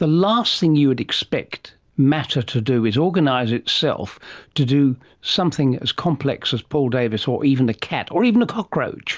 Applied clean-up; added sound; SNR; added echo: none; none; none; none.